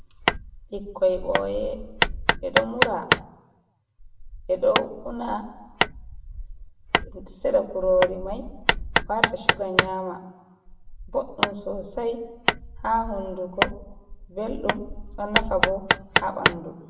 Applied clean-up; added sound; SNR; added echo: none; Hammer; -1 dB; reverberation time 0.7 s.